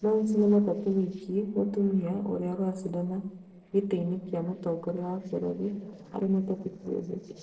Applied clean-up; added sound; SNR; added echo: neural separator model SepFormer DNS4.